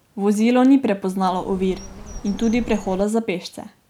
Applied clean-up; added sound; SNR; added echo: none; Bird; 15 dB; none.